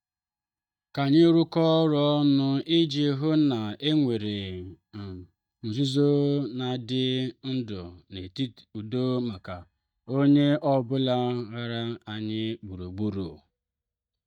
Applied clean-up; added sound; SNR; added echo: neural mask model DeepFilterNet 3.